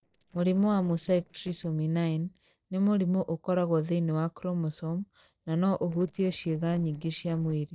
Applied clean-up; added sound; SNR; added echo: neural separator model SepFormer DNS4.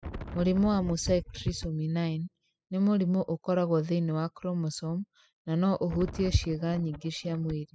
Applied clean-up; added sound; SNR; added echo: classical method spectral subtraction.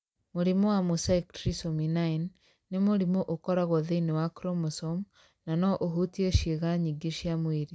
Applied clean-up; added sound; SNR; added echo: none; none; none; none.